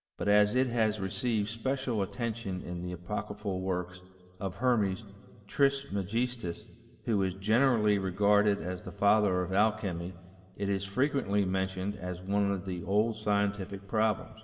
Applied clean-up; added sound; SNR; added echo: none; none; none; reverberation time 1.3 s.